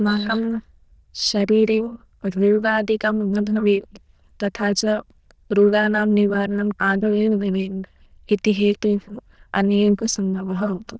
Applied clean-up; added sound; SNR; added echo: neural diffusion model UNIVERSE++.